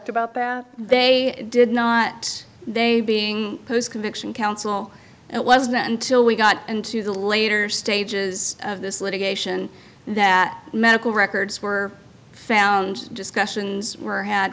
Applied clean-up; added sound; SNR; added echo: none; none; none; none.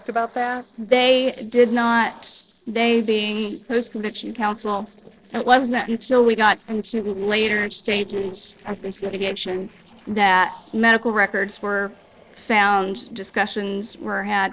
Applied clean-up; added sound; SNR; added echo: neural separator model SepFormer DNS4.